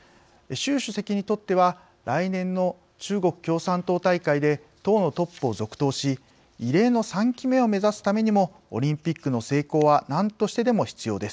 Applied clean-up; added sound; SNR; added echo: none; none; none; none.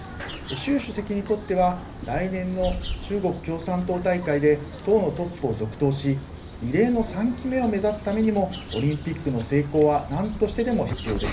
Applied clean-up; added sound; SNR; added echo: none; Bird vocalization, bird call, bird song; 11 dB; reverberation time 0.3 s.